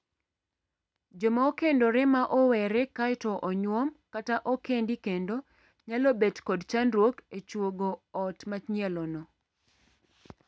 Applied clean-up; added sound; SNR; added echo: none; none; none; none.